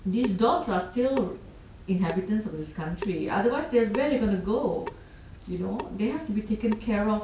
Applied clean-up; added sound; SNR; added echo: none; Drip / Sink (filling or washing) / Water tap, faucet; 14 dB; none.